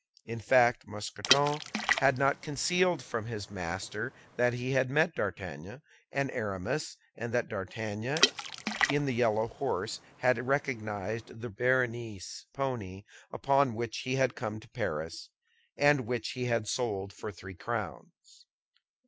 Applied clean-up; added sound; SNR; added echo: none; Water / Splash, splatter; 4 dB; none.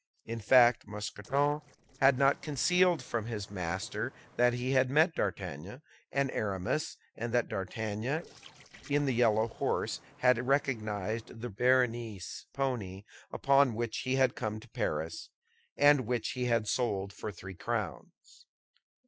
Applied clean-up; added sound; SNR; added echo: neural separator model SepFormer DNS4.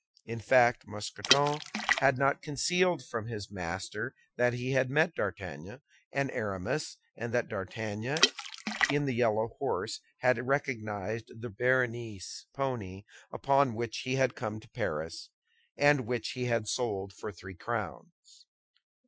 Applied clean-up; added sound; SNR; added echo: classical method Wiener filter.